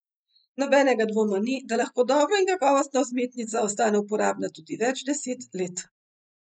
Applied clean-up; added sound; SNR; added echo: neural mask model Resemble Enhance denoiser.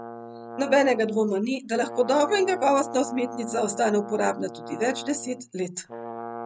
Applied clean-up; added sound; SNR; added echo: none; Brass instrument; 12 dB; none.